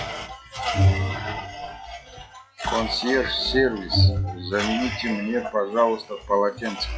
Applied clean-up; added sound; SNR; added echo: classical method log-MMSE.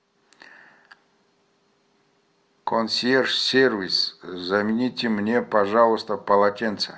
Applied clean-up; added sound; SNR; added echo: none; none; none; none.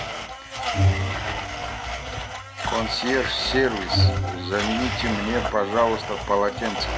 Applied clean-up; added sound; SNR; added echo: none; Domestic sounds, home sounds + Bowed string instrument; 0 dB; none.